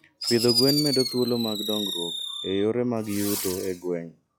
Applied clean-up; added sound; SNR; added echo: classical method log-MMSE.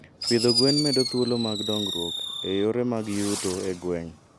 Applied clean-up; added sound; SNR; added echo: none; Fireworks; 5 dB; none.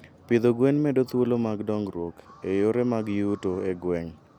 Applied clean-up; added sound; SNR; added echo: none; none; none; none.